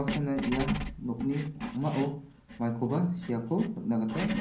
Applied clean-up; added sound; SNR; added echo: none; Writing; 7 dB; reverberation time 0.6 s.